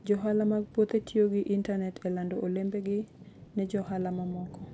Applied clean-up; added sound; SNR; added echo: none; Thunder / Rain; 19 dB; none.